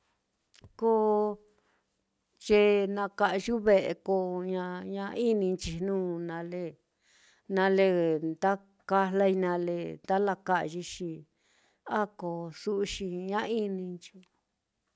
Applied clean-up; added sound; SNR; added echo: none; none; none; none.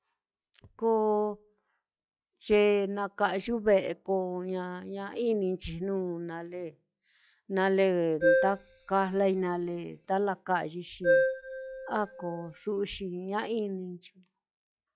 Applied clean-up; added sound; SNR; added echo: classical method log-MMSE.